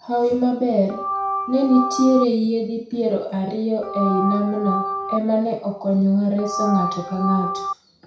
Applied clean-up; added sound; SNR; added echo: none; Organ; 4 dB; reverberation time 0.6 s.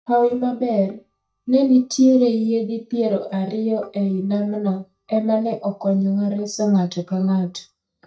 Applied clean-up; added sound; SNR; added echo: neural mask model DeepFilterNet 3.